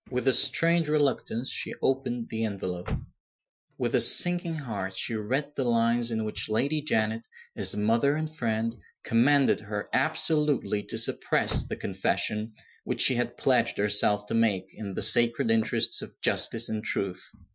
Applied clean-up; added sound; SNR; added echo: classical method Wiener filter.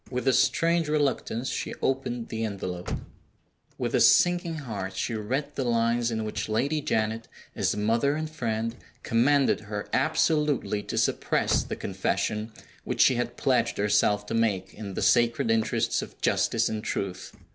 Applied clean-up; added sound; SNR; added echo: none; Slam / Car; 18 dB; none.